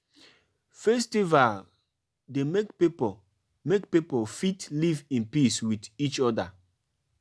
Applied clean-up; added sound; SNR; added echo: none; none; none; none.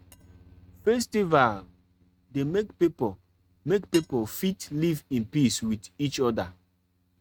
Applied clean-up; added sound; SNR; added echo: neural mask model RNNoise.